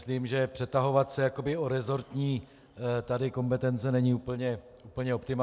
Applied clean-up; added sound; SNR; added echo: none; none; none; none.